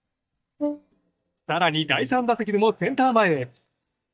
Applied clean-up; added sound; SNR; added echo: neural mask model DeepFilterNet 3.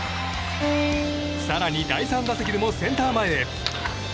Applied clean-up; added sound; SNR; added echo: none; Acoustic guitar; 7 dB; none.